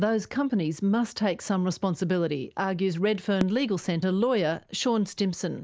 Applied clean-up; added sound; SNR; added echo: none; Fireworks; 16 dB; none.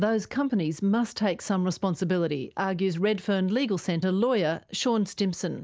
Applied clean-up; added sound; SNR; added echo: none; none; none; none.